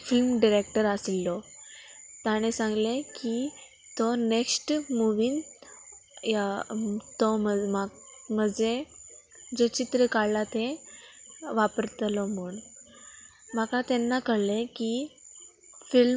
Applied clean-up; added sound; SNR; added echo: none; none; none; none.